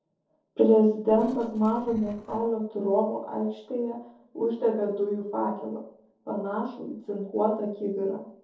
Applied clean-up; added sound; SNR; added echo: neural separator model SepFormer DNS4.